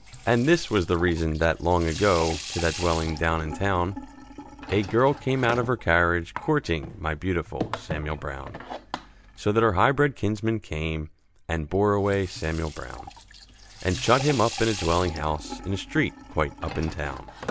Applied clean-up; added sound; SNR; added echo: none; Sink (filling or washing) / Water tap, faucet; 13 dB; none.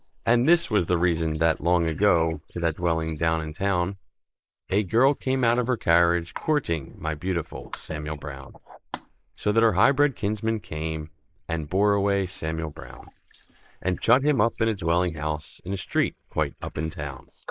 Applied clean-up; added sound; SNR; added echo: neural mask model Resemble Enhance denoiser.